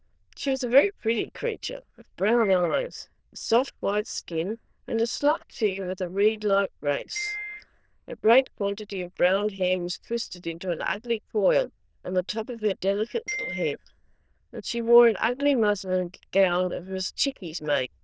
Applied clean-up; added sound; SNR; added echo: neural diffusion model UNIVERSE++.